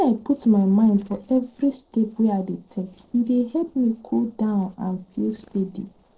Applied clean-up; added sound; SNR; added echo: neural separator model SepFormer DNS4.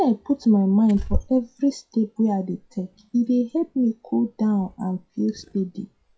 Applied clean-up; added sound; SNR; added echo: classical method WPE with log-MMSE.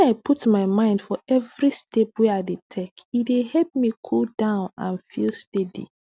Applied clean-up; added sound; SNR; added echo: none; none; none; none.